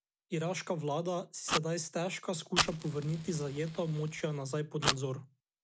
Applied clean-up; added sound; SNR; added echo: none; Fire; 1 dB; none.